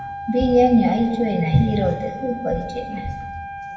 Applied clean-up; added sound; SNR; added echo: none; Wind instrument, woodwind instrument; 12 dB; reverberation time 1.2 s.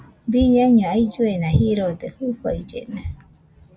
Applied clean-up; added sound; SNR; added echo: none; none; none; none.